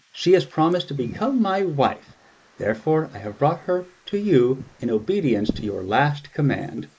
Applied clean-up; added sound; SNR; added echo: neural mask model Resemble Enhance denoiser.